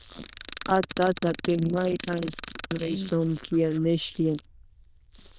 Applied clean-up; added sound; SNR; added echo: neural diffusion model UNIVERSE++.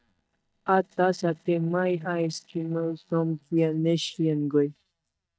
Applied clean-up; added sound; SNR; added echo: neural mask model DeepFilterNet 3.